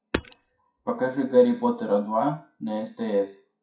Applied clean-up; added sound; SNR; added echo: classical method WPE with log-MMSE.